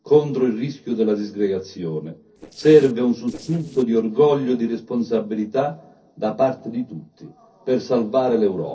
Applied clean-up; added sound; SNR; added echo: neural separator model SepFormer DNS4.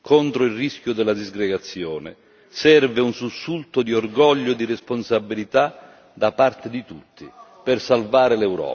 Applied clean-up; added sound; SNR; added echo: none; none; none; none.